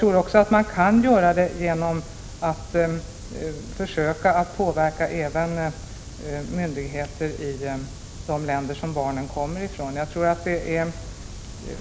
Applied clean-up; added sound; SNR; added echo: none; none; none; none.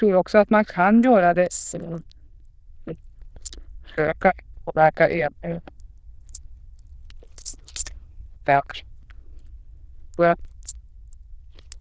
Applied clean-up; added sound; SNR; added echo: neural diffusion model UNIVERSE++.